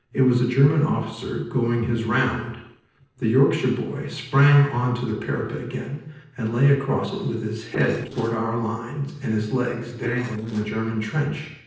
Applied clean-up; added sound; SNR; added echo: neural separator model SepFormer DNS4.